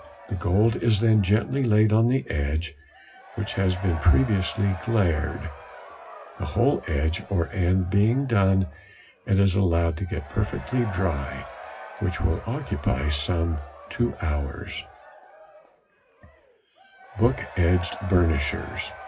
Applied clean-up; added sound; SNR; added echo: none; Crowd / Cheering; 18 dB; reverberation time 0.4 s.